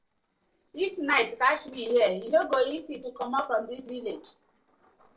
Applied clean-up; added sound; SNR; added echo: neural separator model SepFormer DNS4.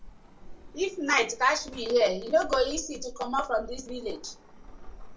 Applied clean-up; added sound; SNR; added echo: none; Sliding door; 14 dB; reverberation time 0.2 s.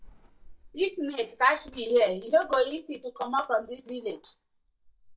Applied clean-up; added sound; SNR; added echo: neural mask model DeepFilterNet 3.